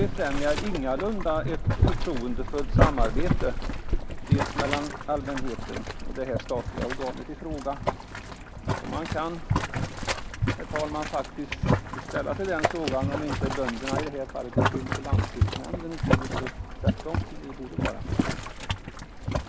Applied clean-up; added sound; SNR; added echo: none; Boiling; -5 dB; none.